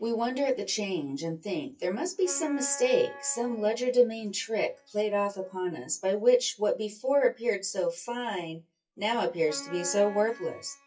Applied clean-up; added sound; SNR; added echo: classical method WPE with log-MMSE.